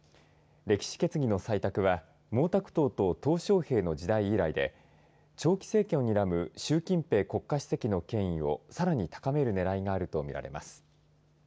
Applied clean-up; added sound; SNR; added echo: none; none; none; none.